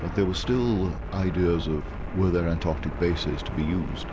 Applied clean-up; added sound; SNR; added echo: none; Fixed-wing aircraft, airplane; 7 dB; none.